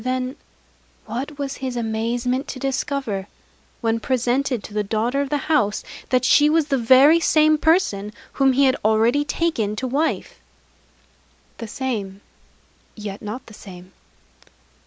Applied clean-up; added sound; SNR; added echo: none; none; none; none.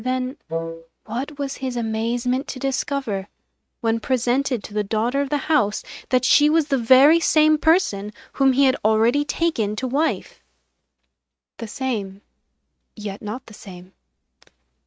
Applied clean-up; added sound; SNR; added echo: neural mask model RNNoise.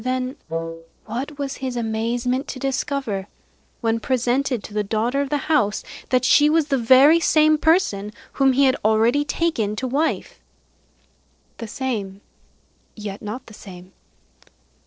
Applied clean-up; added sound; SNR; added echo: neural separator model SepFormer DNS4.